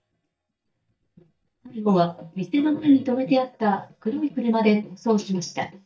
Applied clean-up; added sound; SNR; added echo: neural mask model DeepFilterNet 3.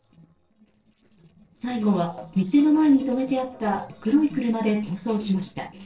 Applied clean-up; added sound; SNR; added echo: neural separator model SepFormer DNS4.